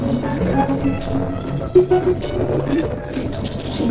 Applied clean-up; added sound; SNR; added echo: neural separator model SepFormer DNS4.